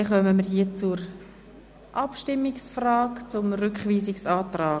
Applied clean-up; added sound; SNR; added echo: none; none; none; none.